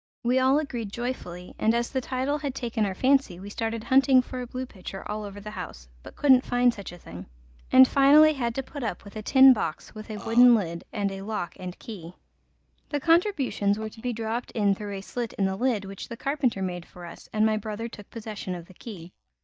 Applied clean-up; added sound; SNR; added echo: neural mask model DeepFilterNet 3.